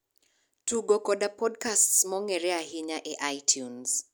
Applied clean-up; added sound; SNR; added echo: none; none; none; none.